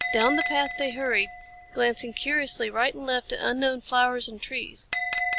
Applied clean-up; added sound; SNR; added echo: none; Bell; 7 dB; none.